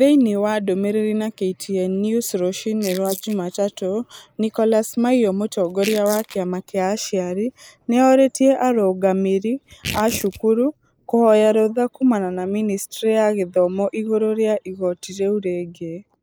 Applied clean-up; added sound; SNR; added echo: neural mask model Resemble Enhance denoiser.